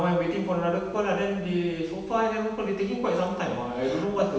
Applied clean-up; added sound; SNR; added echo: none; none; none; none.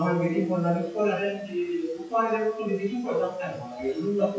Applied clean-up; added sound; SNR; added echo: classical method WPE with log-MMSE.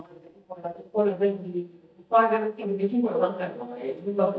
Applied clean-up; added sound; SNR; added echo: neural mask model DeepFilterNet 3.